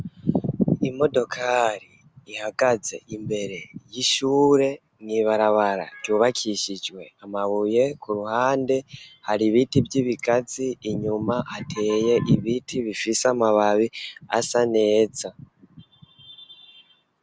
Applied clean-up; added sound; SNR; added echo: none; none; none; none.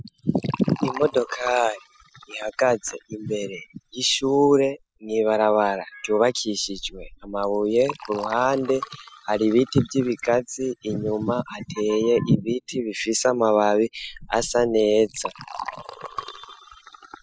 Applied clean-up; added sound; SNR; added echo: classical method spectral subtraction.